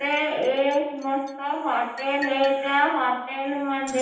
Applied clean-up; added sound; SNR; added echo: none; Liquid; 19 dB; reverberation time 0.9 s.